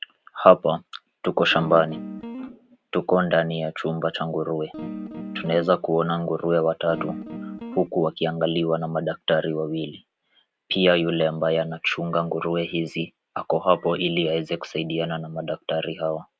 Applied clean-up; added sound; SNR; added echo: none; Guitar; 10 dB; none.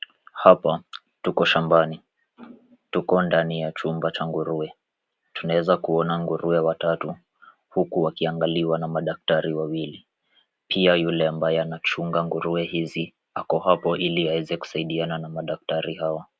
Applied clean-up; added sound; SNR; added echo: none; none; none; none.